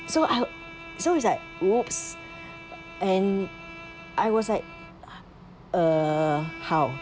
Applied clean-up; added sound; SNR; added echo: none; Bowed string instrument; 16 dB; none.